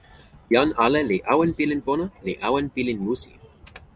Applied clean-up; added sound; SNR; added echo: none; none; none; none.